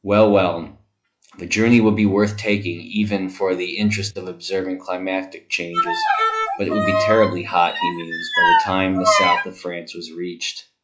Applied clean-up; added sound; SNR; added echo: classical method log-MMSE.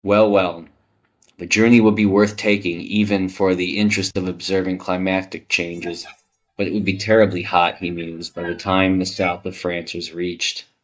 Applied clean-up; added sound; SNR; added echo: neural mask model DeepFilterNet 3.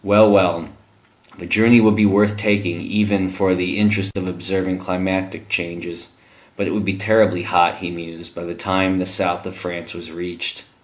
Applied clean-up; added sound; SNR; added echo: none; none; none; none.